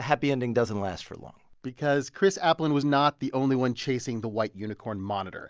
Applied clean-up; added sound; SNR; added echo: none; none; none; none.